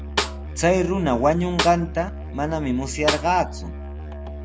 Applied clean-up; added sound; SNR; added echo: none; Musical instrument + Snare drum; 6 dB; none.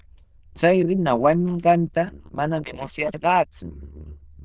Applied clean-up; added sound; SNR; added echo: neural diffusion model UNIVERSE++.